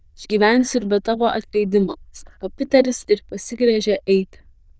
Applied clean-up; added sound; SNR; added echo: neural diffusion model UNIVERSE++.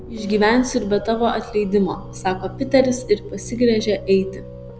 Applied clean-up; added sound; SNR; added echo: none; Piano + Thunder; 14 dB; none.